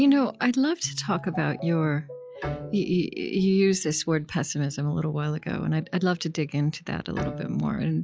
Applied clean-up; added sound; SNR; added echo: classical method log-MMSE.